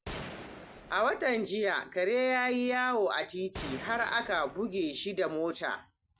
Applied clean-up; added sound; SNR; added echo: none; Gunshot, gunfire; 14 dB; none.